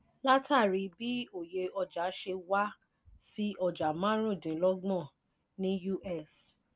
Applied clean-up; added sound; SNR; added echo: none; none; none; none.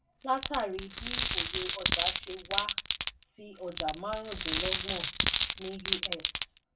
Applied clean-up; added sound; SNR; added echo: none; Glass; -4 dB; reverberation time 0.2 s.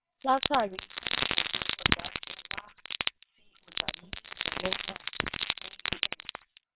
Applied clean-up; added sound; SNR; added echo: neural separator model SepFormer WHAMR!.